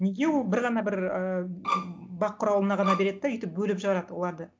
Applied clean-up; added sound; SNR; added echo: none; Bowed string instrument; 5 dB; none.